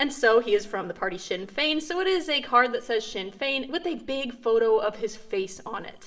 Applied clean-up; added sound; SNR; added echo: none; none; none; reverberation time 1.3 s.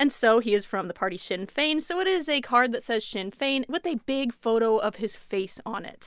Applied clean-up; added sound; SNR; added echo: none; none; none; none.